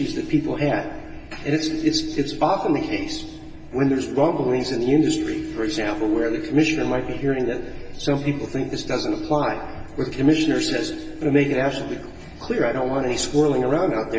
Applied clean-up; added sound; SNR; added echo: none; none; none; reverberation time 1.3 s.